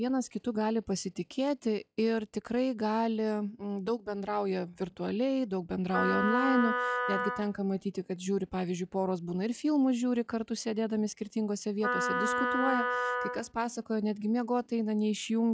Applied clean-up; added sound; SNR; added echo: classical method log-MMSE.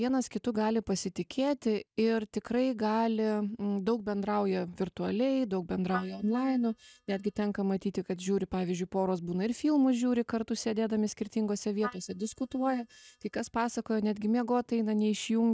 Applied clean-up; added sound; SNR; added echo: neural mask model DeepFilterNet 3.